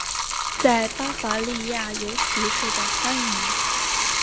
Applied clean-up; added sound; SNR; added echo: none; Bathtub (filling or washing); -3 dB; none.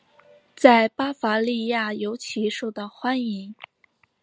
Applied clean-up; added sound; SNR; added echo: none; none; none; none.